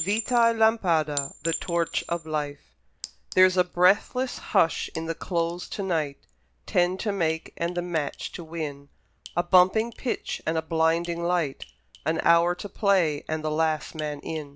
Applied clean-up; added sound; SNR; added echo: none; Chink, clink; 17 dB; none.